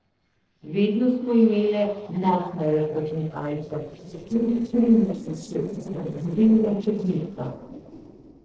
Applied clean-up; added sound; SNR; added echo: neural separator model SepFormer DNS4.